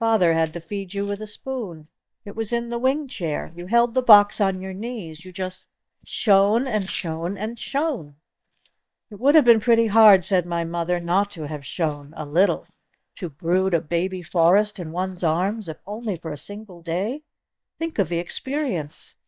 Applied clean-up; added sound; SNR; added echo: neural mask model DeepFilterNet 3.